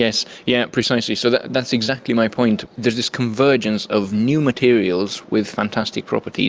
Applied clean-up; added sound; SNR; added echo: none; none; none; none.